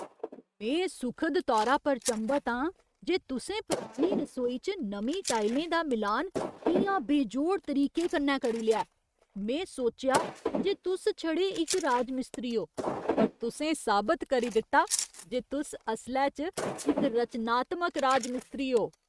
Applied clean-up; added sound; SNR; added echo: neural mask model RNNoise.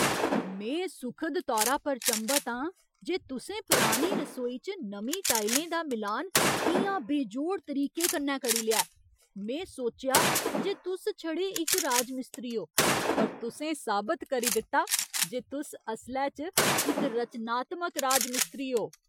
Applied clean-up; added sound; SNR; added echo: classical method Wiener filter.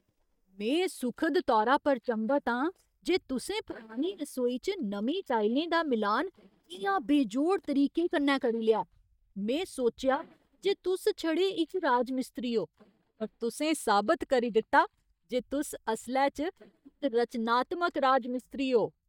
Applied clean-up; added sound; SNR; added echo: neural mask model DeepFilterNet 3.